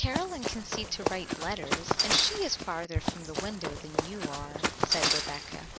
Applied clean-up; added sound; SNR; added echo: none; Run; -4 dB; none.